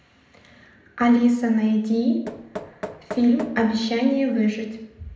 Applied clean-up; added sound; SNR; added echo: none; Knock; 16 dB; reverberation time 0.7 s.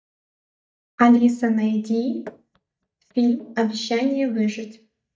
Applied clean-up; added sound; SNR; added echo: neural mask model DeepFilterNet 3.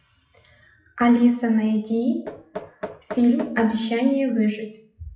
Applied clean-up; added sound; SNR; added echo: classical method WPE with log-MMSE.